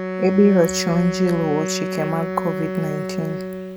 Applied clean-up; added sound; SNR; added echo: none; Wind instrument, woodwind instrument; 5 dB; none.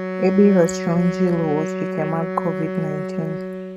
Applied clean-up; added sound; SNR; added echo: neural mask model RNNoise.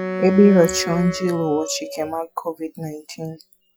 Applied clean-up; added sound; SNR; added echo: classical method Wiener filter.